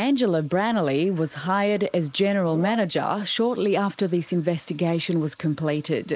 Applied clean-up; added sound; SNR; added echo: neural mask model Resemble Enhance denoiser.